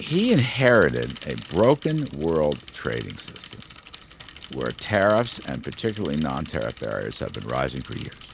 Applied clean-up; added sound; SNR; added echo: none; Mechanisms / Bicycle; 18 dB; none.